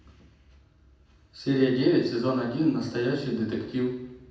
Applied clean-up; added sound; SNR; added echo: none; none; none; reverberation time 0.9 s.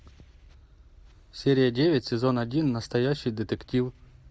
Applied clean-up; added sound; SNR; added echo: none; none; none; none.